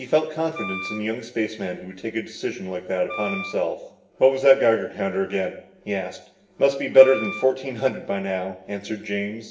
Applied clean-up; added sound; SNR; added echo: none; Wind instrument, woodwind instrument; 11 dB; reverberation time 1.0 s.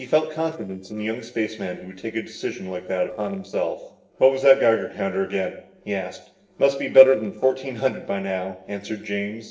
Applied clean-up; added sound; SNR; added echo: neural separator model SepFormer DNS4.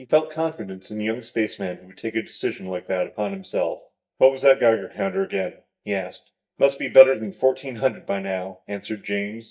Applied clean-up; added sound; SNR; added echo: neural mask model DeepFilterNet 3.